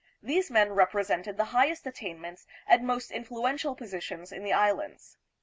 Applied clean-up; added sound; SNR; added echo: none; none; none; none.